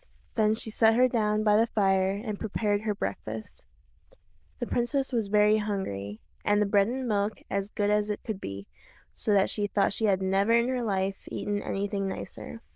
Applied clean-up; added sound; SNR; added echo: neural diffusion model UNIVERSE++.